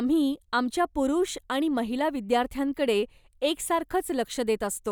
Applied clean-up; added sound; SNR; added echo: none; none; none; none.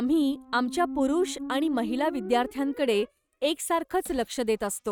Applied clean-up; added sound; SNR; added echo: neural mask model RNNoise.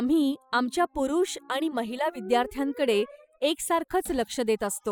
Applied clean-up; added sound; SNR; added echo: classical method spectral subtraction.